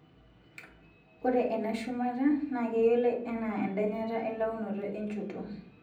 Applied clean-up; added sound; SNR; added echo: none; none; none; reverberation time 0.6 s.